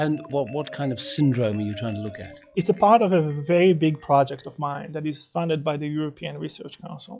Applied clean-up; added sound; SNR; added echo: classical method log-MMSE.